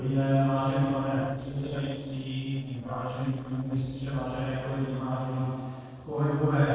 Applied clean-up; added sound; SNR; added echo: neural separator model SepFormer DNS4.